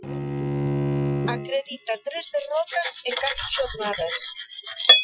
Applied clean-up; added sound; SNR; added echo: classical method Wiener filter.